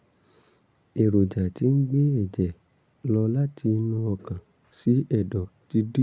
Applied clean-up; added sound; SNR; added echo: none; none; none; none.